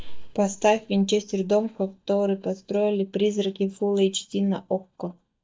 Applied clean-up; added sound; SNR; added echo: neural mask model DeepFilterNet 3.